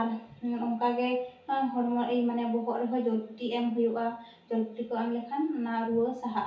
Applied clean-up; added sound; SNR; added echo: none; none; none; reverberation time 0.5 s.